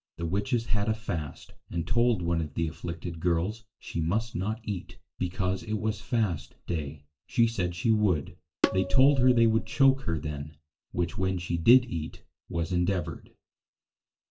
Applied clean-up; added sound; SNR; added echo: none; Tabla; 7 dB; reverberation time 0.2 s.